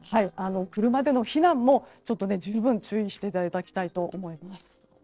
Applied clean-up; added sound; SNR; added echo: neural separator model SepFormer DNS4.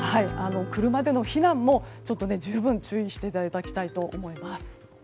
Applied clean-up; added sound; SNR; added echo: none; Acoustic guitar / Strum; 13 dB; none.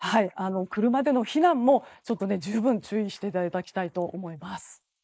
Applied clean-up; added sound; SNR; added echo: neural mask model Resemble Enhance denoiser.